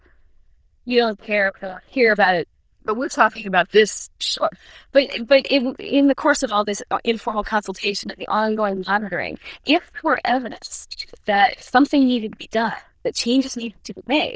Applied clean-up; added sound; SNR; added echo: neural diffusion model UNIVERSE++.